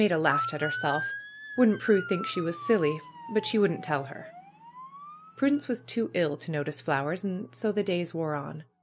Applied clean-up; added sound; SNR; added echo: none; Motor vehicle (road) / Siren; 11 dB; none.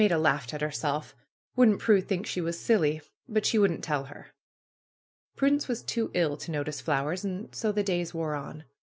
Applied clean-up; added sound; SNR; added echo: none; none; none; none.